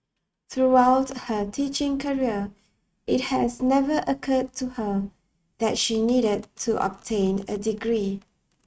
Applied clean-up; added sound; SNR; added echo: neural mask model RNNoise.